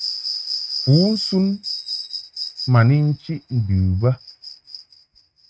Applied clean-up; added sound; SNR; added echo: neural mask model RNNoise.